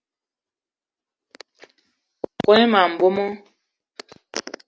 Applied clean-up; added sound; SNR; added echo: none; none; none; none.